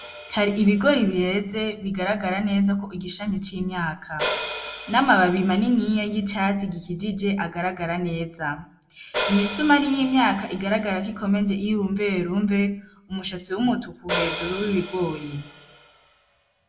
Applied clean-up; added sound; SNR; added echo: none; Hi-hat; 13 dB; reverberation time 0.3 s.